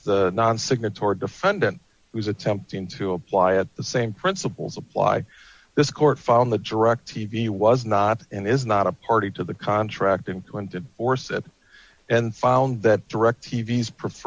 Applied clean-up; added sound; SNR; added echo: none; none; none; none.